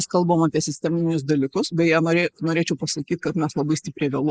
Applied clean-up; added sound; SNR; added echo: neural mask model Resemble Enhance denoiser.